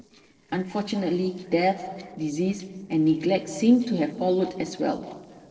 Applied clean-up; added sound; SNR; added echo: neural separator model SepFormer DNS4.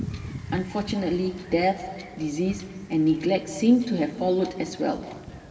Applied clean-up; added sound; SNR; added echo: none; Wind / Ocean / Boat, Water vehicle; 14 dB; reverberation time 2.2 s.